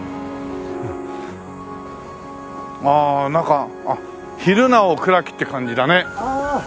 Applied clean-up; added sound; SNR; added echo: none; none; none; none.